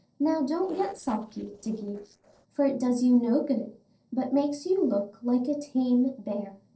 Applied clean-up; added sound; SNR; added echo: neural separator model SepFormer DNS4.